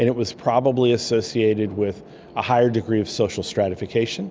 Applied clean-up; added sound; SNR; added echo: none; none; none; none.